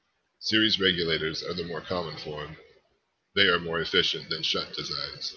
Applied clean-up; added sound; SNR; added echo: none; none; none; none.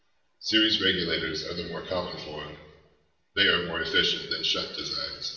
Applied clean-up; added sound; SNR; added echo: none; none; none; reverberation time 0.7 s.